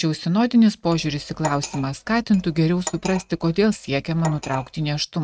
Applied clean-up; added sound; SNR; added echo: neural mask model RNNoise.